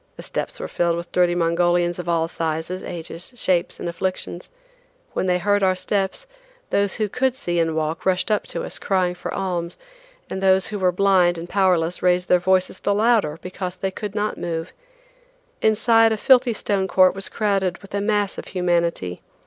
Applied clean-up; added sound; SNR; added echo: none; none; none; none.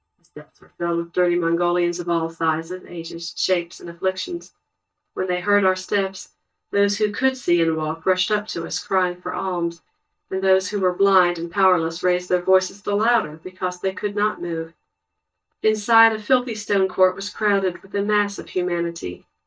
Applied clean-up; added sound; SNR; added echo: neural mask model DeepFilterNet 3.